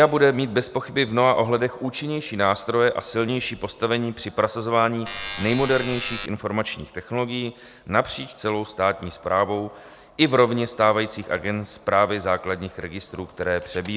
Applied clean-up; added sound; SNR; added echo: none; Alarm; 9 dB; none.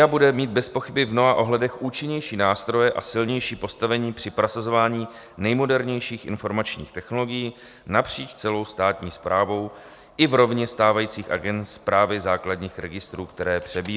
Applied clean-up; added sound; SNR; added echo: none; none; none; none.